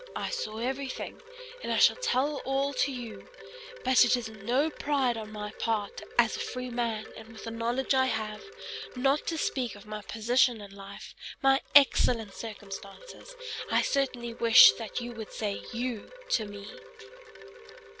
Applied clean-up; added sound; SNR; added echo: none; Wind chime; 17 dB; none.